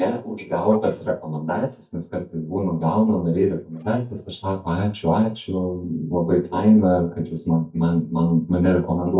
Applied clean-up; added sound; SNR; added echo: neural mask model DeepFilterNet 3.